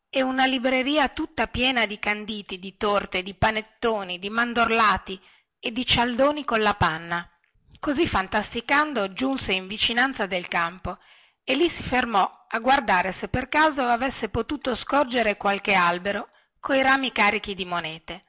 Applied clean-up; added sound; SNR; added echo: none; none; none; none.